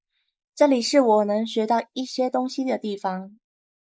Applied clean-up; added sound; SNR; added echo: neural mask model Resemble Enhance denoiser.